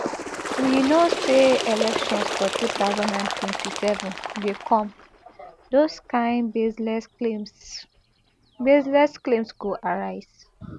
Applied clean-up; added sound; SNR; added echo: none; Bird; 7 dB; none.